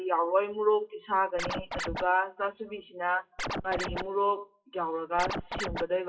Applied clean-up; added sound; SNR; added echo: classical method WPE with log-MMSE.